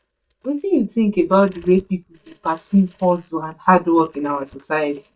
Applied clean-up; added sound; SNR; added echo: neural mask model DeepFilterNet 3.